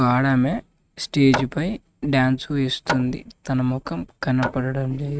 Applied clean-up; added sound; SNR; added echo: neural mask model RNNoise.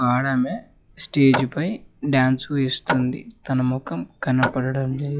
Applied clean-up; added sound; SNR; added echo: classical method log-MMSE.